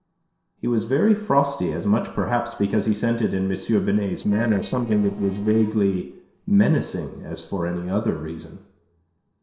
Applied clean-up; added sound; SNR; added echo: neural separator model SepFormer DNS4.